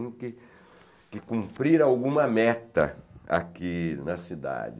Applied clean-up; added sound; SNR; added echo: none; none; none; none.